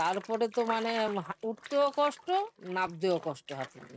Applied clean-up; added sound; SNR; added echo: neural mask model RNNoise.